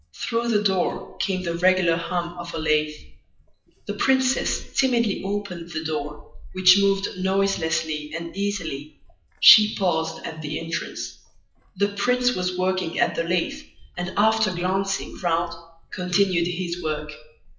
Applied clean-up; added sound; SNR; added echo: classical method WPE with log-MMSE.